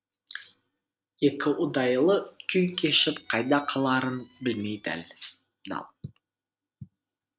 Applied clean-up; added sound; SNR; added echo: neural separator model SepFormer DNS4.